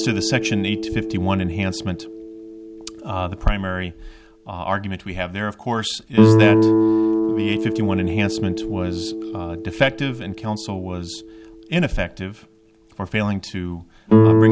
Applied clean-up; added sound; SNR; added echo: none; Guitar; -3 dB; none.